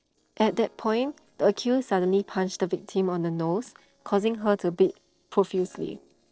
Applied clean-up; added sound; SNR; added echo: neural separator model SepFormer DNS4.